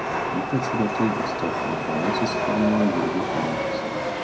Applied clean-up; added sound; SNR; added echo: none; Chatter / Subway, metro, underground; -1 dB; reverberation time 0.2 s.